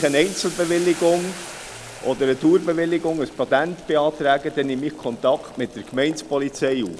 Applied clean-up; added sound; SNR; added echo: none; Boiling; 17 dB; none.